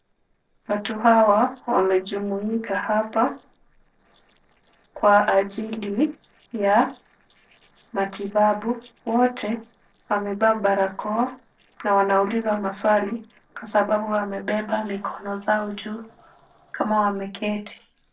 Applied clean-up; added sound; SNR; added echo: neural separator model SepFormer DNS4.